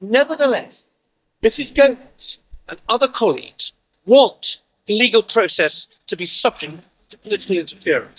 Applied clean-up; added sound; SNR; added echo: neural mask model DeepFilterNet 3.